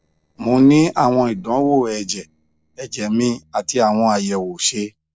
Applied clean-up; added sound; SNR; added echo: neural separator model SepFormer DNS4.